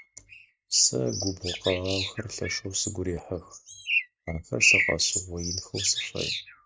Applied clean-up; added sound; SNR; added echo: neural mask model RNNoise.